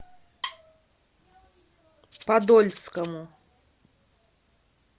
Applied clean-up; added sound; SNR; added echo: none; Rattle (instrument) + Wood; 17 dB; none.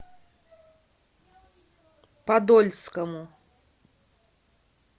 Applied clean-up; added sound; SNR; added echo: none; none; none; none.